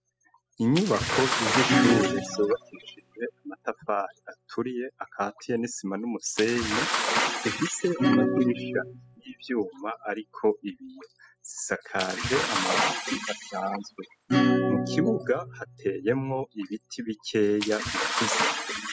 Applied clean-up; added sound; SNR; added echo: classical method spectral subtraction.